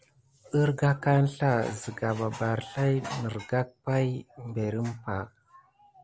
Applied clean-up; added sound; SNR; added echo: none; none; none; none.